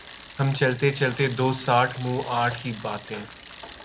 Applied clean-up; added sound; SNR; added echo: none; Bicycle; 12 dB; none.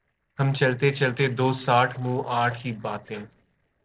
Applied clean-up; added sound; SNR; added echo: neural separator model SepFormer DNS4.